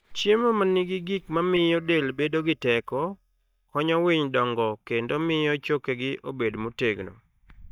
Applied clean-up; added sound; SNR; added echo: neural mask model DeepFilterNet 3.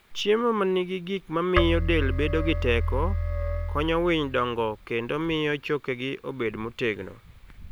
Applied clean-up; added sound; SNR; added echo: none; Keyboard (musical); 1 dB; none.